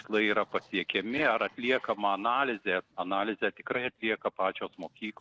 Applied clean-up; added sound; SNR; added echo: neural separator model SepFormer DNS4.